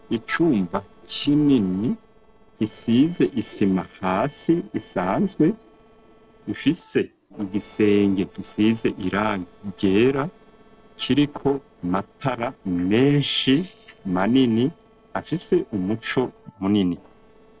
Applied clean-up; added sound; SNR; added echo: neural separator model SepFormer DNS4.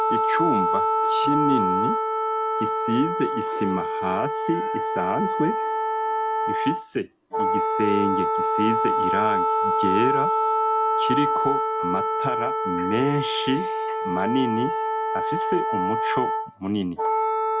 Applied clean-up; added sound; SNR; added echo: none; Wind instrument, woodwind instrument; -4 dB; none.